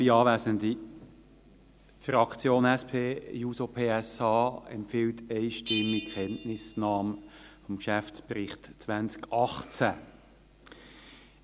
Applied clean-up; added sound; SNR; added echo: none; Bell; 17 dB; none.